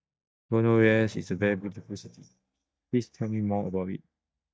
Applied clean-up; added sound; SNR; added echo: neural mask model DeepFilterNet 3.